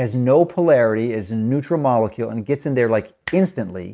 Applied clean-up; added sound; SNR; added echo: none; none; none; none.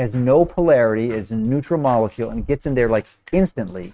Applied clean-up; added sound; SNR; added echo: neural mask model RNNoise.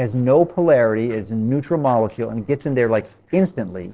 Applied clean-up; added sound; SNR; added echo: neural separator model SepFormer DNS4.